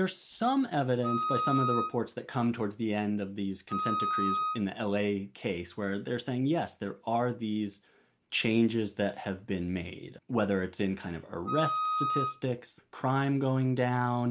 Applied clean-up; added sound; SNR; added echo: none; Wind instrument, woodwind instrument; 1 dB; none.